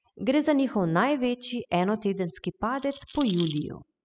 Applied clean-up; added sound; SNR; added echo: classical method spectral subtraction.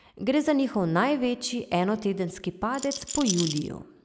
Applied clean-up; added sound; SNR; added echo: none; Rattle; 7 dB; none.